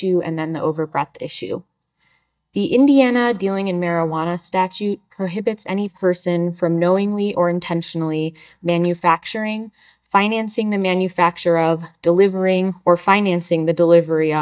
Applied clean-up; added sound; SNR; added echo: neural mask model DeepFilterNet 3.